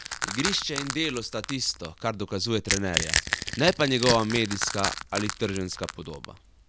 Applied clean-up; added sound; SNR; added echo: none; Crack / Crushing; 4 dB; none.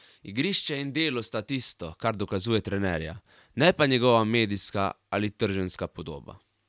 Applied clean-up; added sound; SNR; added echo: none; none; none; none.